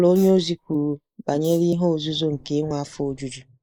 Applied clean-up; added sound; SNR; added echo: neural mask model Resemble Enhance denoiser.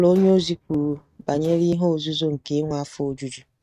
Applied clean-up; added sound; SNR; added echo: neural mask model RNNoise.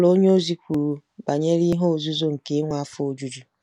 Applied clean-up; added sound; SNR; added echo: none; none; none; none.